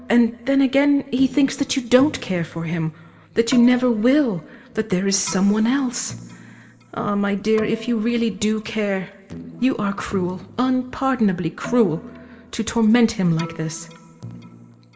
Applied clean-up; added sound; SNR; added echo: none; Keyboard (musical); 18 dB; reverberation time 1.2 s.